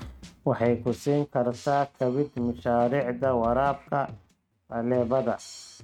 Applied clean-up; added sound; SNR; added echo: neural mask model RNNoise.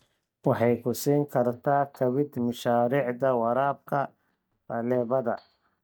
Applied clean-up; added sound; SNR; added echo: neural mask model DeepFilterNet 3.